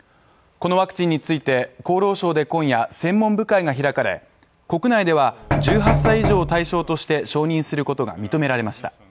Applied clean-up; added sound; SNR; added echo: none; Knock; 0 dB; none.